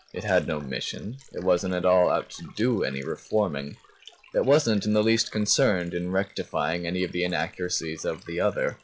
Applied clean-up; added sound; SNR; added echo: classical method log-MMSE.